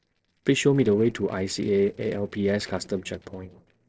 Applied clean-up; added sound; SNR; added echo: neural separator model SepFormer DNS4.